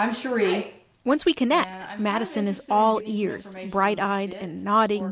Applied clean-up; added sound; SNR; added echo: none; none; none; none.